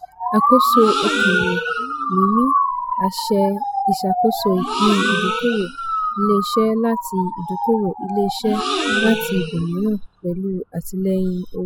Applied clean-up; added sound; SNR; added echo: classical method spectral subtraction.